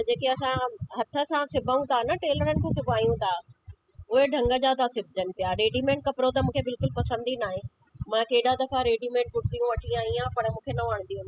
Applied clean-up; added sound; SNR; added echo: classical method spectral subtraction.